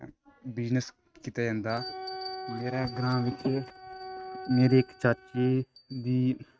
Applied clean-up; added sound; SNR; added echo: neural mask model RNNoise.